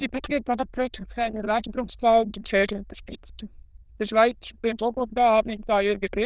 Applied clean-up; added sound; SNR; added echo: neural diffusion model UNIVERSE++.